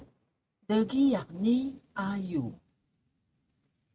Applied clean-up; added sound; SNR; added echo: neural mask model RNNoise.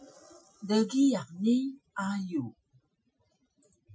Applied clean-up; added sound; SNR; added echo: classical method Wiener filter.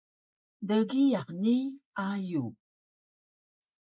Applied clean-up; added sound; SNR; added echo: neural mask model Resemble Enhance denoiser.